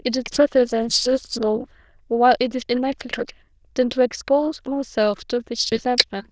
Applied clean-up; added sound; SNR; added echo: neural diffusion model UNIVERSE++.